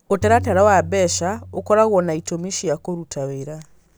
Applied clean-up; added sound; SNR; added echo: none; Tabla; 13 dB; none.